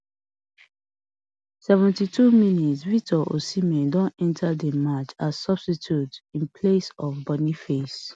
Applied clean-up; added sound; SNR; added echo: none; none; none; none.